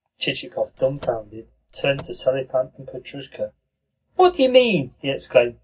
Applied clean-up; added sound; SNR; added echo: none; Car; 18 dB; reverberation time 0.4 s.